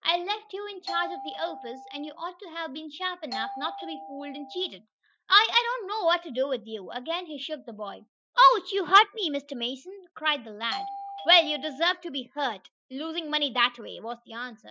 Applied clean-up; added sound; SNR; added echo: classical method Wiener filter.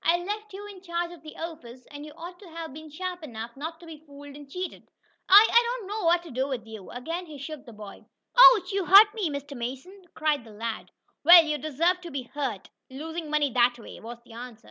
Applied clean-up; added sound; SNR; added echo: none; none; none; none.